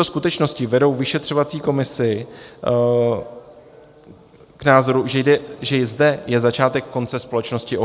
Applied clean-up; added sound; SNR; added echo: none; none; none; none.